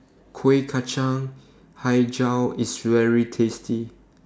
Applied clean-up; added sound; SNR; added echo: none; none; none; none.